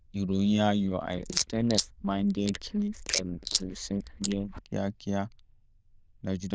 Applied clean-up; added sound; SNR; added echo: neural diffusion model UNIVERSE++.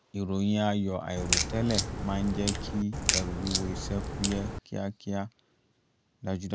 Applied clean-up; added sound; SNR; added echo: none; Crack; 0 dB; none.